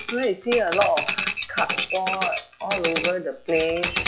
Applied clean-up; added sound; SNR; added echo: classical method log-MMSE.